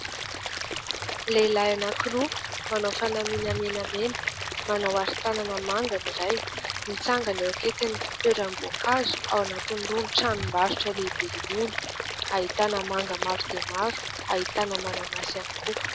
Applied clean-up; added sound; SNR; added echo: none; Stream / Liquid; 4 dB; none.